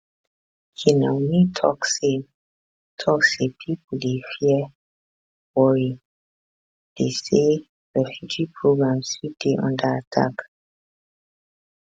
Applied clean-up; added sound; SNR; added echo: none; none; none; none.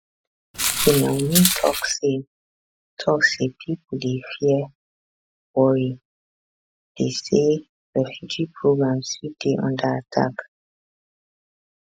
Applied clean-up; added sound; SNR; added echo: classical method Wiener filter.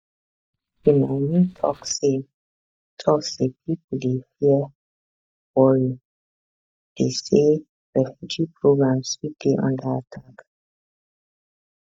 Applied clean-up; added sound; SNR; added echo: neural mask model DeepFilterNet 3.